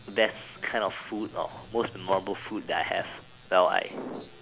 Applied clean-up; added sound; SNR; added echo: none; Mechanisms / Car + Squeak; 19 dB; none.